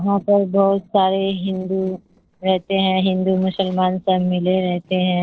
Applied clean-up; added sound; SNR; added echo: neural separator model SepFormer DNS4.